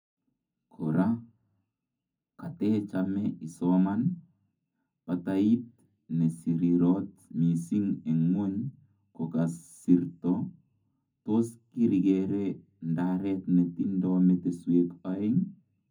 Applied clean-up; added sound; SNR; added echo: none; none; none; reverberation time 0.3 s.